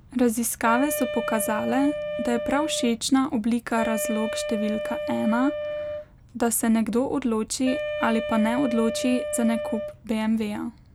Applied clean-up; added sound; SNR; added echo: none; Wind instrument, woodwind instrument; 6 dB; none.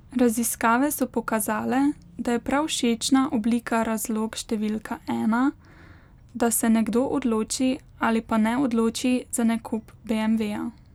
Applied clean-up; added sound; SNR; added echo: none; none; none; none.